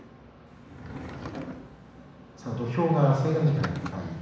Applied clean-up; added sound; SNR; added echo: none; Drawer open or close / Wood; 13 dB; reverberation time 1.1 s.